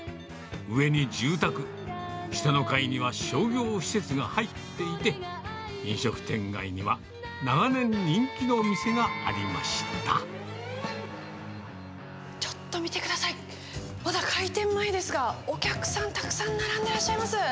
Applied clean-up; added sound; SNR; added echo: none; Guitar; 14 dB; none.